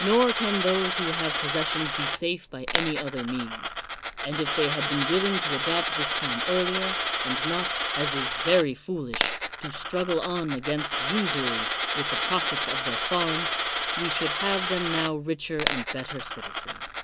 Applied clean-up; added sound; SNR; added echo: none; Coin (dropping); 0 dB; none.